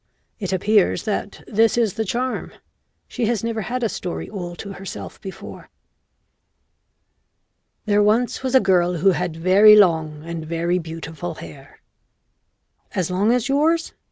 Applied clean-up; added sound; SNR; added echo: none; none; none; none.